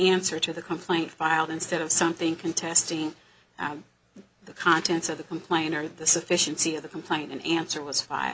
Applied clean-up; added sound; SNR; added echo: none; none; none; none.